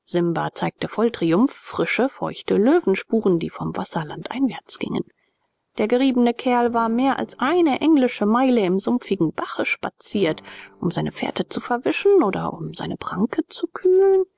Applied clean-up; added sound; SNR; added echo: neural separator model SepFormer DNS4.